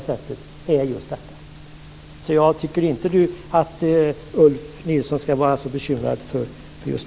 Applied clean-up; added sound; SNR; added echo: none; none; none; none.